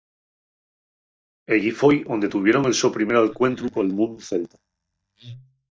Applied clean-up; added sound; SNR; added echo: neural mask model DeepFilterNet 3.